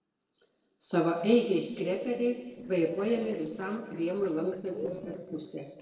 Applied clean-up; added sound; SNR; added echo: neural separator model SepFormer DNS4.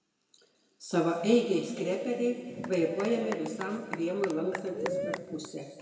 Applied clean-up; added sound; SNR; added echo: none; Applause / Cheering / Clapping; 8 dB; reverberation time 2.1 s.